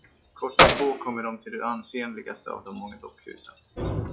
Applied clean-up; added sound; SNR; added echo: classical method log-MMSE.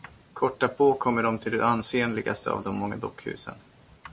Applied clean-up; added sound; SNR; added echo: none; none; none; none.